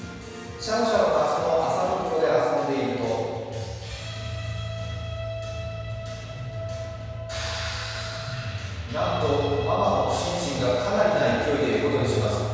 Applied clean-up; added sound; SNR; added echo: none; none; none; reverberation time 1.9 s.